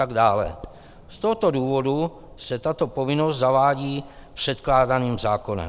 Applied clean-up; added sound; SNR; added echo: none; Bird vocalization, bird call, bird song; 20 dB; none.